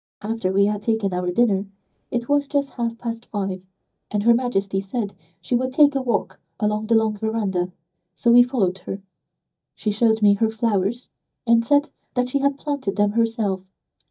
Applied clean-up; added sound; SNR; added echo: neural mask model DeepFilterNet 3.